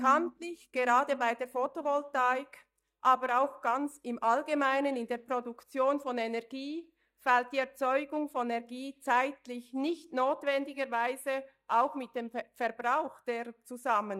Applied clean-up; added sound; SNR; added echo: neural mask model DeepFilterNet 3.